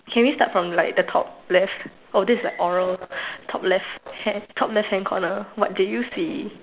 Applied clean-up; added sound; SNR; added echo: none; none; none; none.